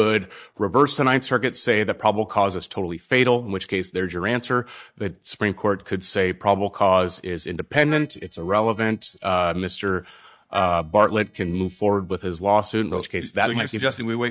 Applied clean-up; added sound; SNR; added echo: neural mask model DeepFilterNet 3.